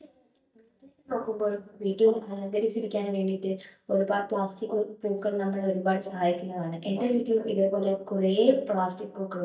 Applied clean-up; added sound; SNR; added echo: neural mask model DeepFilterNet 3.